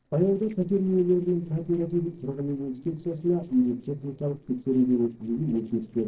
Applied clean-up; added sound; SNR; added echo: neural separator model SepFormer DNS4.